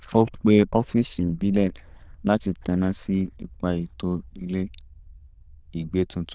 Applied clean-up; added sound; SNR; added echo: neural diffusion model UNIVERSE++.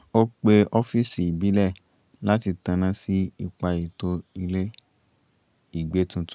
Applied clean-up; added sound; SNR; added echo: none; none; none; none.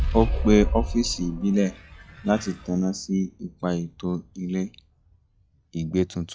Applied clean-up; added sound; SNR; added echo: classical method log-MMSE.